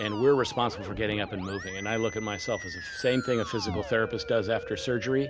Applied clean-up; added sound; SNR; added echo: none; Musical instrument; 11 dB; none.